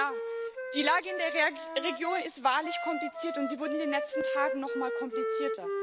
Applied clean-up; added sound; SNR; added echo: none; Wind instrument, woodwind instrument; 2 dB; none.